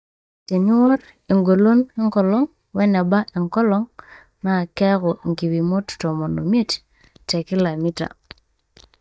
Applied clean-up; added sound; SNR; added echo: neural mask model DeepFilterNet 3.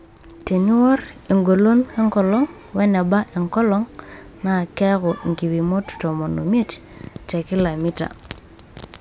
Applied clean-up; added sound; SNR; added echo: none; none; none; none.